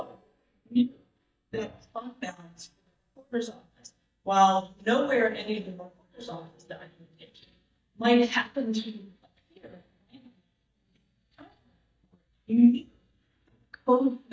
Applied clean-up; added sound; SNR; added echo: neural mask model DeepFilterNet 3.